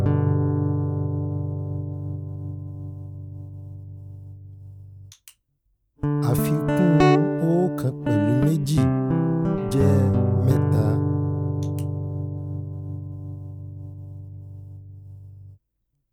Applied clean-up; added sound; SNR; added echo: none; Guitar; -4 dB; none.